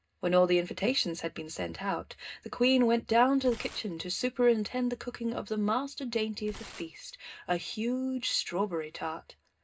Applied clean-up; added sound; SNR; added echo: none; Tearing; 19 dB; reverberation time 0.2 s.